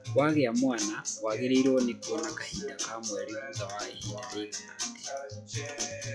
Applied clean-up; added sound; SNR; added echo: classical method log-MMSE.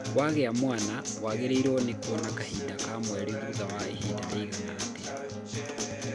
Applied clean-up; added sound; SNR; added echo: none; Acoustic guitar; 3 dB; none.